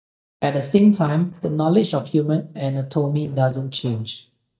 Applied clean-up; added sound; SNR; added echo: neural mask model DeepFilterNet 3.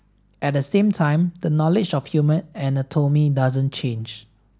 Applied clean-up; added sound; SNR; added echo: none; none; none; none.